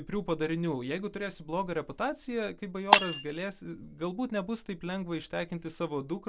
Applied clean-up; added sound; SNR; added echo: none; Shatter; -1 dB; none.